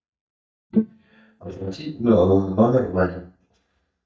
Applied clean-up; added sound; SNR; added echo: neural mask model DeepFilterNet 3.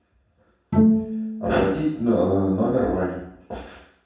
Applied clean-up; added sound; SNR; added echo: none; Bowed string instrument; 1 dB; reverberation time 0.7 s.